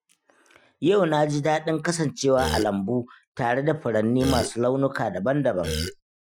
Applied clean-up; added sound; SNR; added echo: classical method Wiener filter.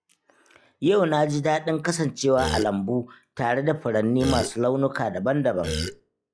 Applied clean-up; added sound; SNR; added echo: classical method log-MMSE.